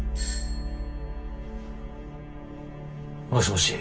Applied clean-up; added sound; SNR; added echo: none; Doorbell; 16 dB; reverberation time 0.2 s.